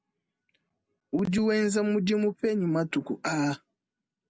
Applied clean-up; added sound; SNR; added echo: none; none; none; none.